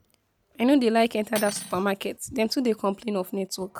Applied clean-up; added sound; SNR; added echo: none; Cutlery, silverware; 15 dB; none.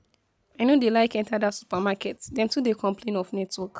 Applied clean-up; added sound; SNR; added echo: none; none; none; none.